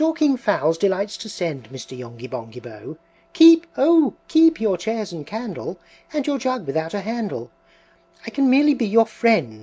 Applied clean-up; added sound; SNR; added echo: none; none; none; none.